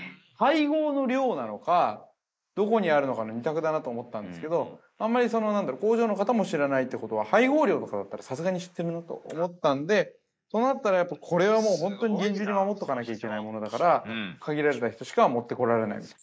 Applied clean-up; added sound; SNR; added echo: neural mask model Resemble Enhance denoiser.